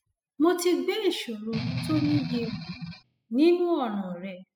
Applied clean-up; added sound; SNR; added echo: classical method spectral subtraction.